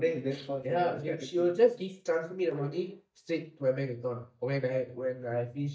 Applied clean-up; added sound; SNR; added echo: neural mask model DeepFilterNet 3.